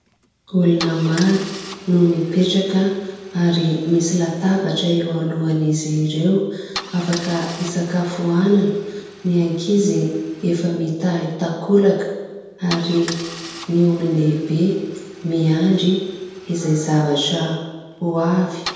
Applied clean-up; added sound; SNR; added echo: none; Idling / Engine starting / Car; 19 dB; reverberation time 1.1 s.